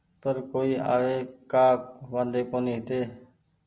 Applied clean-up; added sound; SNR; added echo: none; none; none; none.